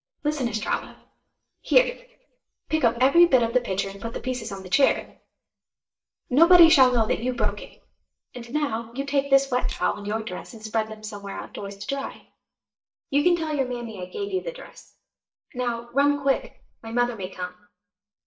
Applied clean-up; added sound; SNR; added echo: neural mask model DeepFilterNet 3.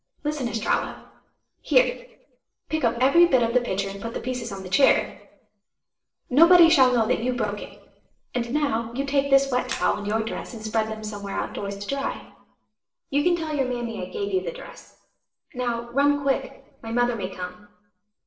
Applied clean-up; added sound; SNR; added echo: neural separator model SepFormer DNS4.